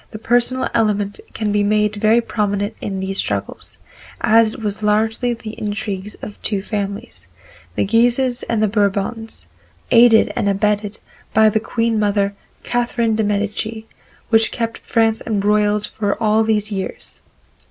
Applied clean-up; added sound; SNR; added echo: none; none; none; none.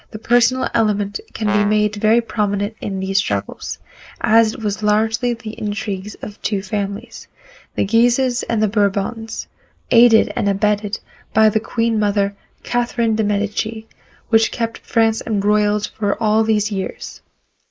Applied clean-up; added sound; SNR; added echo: neural mask model Resemble Enhance denoiser.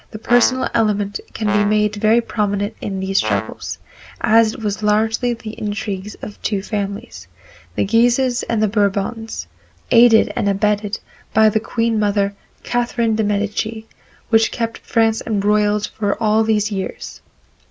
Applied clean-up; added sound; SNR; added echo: none; Brass instrument; 11 dB; none.